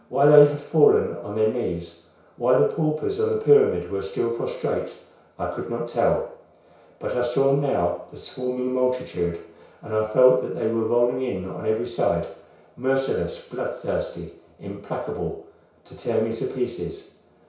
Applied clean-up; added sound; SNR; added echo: none; none; none; reverberation time 0.6 s.